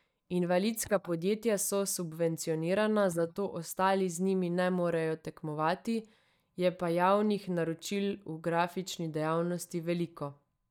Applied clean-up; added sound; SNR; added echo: neural mask model DeepFilterNet 3.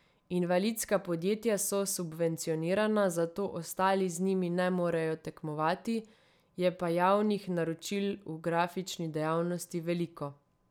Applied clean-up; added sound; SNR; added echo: none; none; none; none.